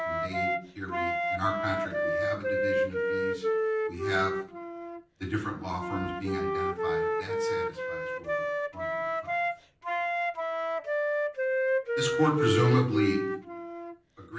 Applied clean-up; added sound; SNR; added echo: none; Wind instrument, woodwind instrument; -3 dB; reverberation time 0.6 s.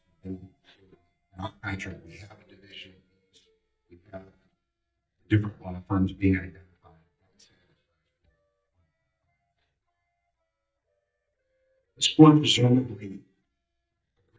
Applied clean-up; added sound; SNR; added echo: neural mask model DeepFilterNet 3.